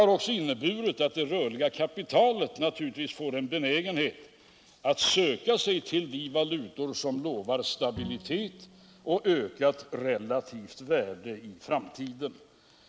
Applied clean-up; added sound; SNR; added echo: none; Bowed string instrument; 18 dB; none.